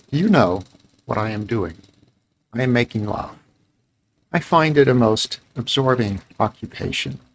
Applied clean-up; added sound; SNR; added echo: neural mask model RNNoise.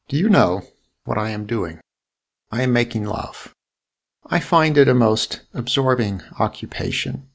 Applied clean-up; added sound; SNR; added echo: none; none; none; none.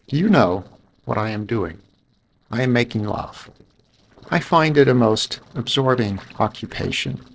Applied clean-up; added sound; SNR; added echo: neural separator model SepFormer DNS4.